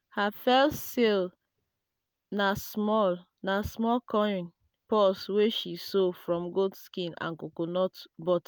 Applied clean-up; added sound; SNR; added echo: none; none; none; none.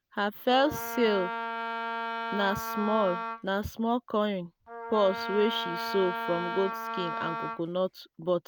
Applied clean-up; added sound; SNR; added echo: none; Wind instrument, woodwind instrument; 5 dB; none.